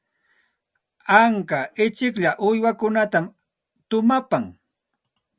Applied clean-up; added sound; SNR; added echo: none; none; none; none.